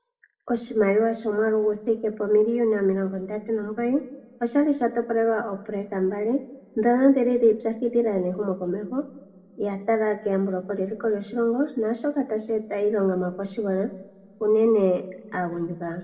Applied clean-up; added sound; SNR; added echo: none; none; none; reverberation time 1.3 s.